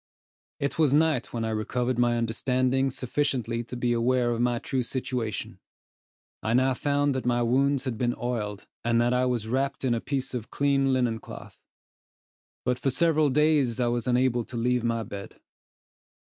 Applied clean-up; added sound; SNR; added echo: none; none; none; none.